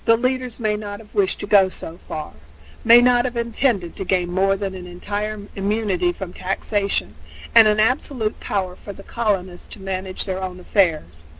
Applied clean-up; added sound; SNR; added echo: none; none; none; none.